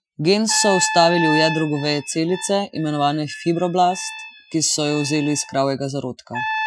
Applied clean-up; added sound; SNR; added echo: classical method Wiener filter.